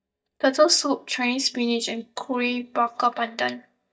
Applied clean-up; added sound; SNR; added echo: neural mask model DeepFilterNet 3.